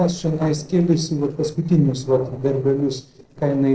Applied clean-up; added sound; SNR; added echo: neural separator model SepFormer DNS4.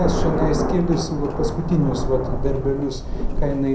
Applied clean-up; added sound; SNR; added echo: none; Thunder; 0 dB; reverberation time 0.6 s.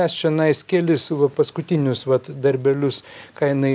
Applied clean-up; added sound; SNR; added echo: none; none; none; none.